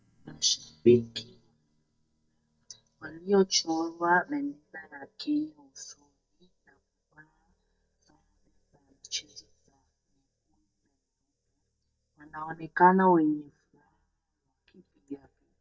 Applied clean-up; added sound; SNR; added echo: neural mask model DeepFilterNet 3.